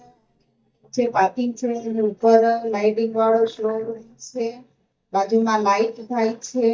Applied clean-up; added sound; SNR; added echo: neural mask model DeepFilterNet 3.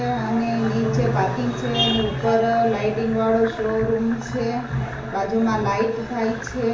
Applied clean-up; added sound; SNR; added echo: none; Fill (with liquid); 18 dB; reverberation time 0.7 s.